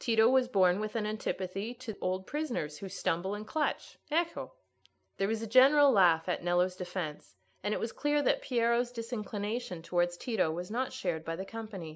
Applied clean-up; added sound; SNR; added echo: none; none; none; none.